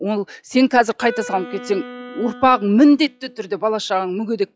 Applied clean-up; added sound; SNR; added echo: classical method log-MMSE.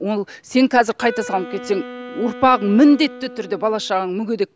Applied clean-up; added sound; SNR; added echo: none; Wind instrument, woodwind instrument; 16 dB; none.